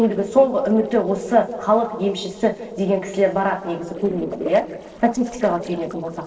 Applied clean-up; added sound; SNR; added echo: neural separator model SepFormer DNS4.